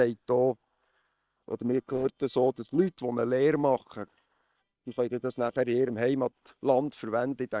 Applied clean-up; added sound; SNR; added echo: neural separator model SepFormer WHAM!.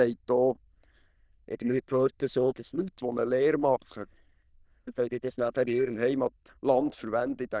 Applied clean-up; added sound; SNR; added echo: neural diffusion model UNIVERSE++.